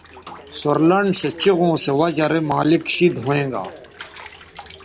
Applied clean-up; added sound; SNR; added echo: none; Bathtub (filling or washing) / Water + Subway, metro, underground; 19 dB; none.